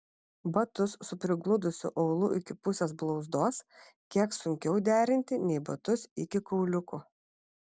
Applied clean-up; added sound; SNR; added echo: none; none; none; none.